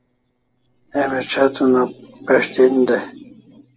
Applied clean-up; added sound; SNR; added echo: neural separator model SepFormer DNS4.